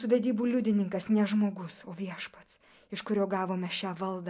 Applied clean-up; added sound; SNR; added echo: none; none; none; none.